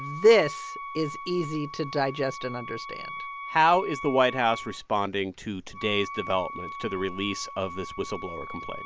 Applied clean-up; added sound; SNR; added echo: none; Wind instrument, woodwind instrument; 11 dB; none.